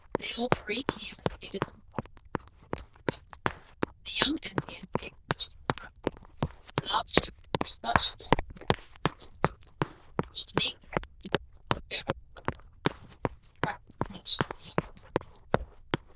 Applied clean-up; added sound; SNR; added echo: neural diffusion model UNIVERSE++.